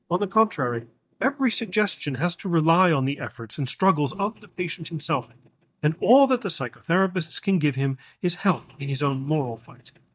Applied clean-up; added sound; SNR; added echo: neural mask model DeepFilterNet 3.